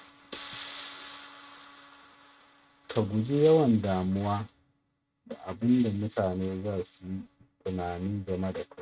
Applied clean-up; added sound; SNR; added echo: neural mask model RNNoise.